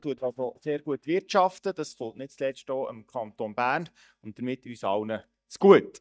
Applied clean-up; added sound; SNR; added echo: neural mask model DeepFilterNet 3.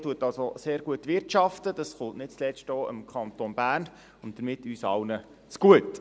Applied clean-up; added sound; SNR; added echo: none; none; none; none.